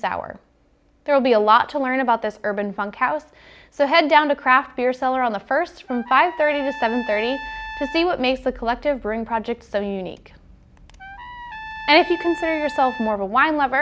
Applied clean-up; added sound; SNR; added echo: none; Trumpet; 14 dB; none.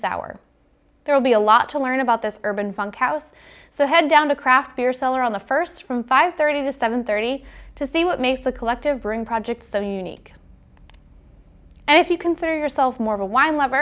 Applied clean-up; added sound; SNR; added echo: none; none; none; none.